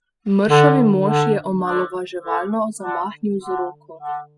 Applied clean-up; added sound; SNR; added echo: classical method spectral subtraction.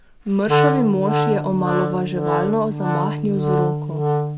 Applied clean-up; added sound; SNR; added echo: none; Wind instrument, woodwind instrument; -1 dB; none.